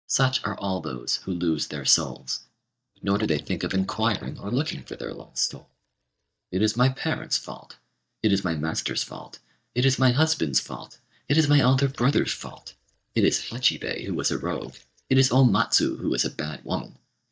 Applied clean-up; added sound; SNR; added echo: neural mask model DeepFilterNet 3.